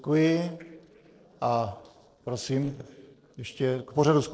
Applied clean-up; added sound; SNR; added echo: neural separator model SepFormer DNS4.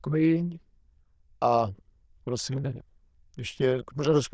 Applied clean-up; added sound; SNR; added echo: neural diffusion model UNIVERSE++.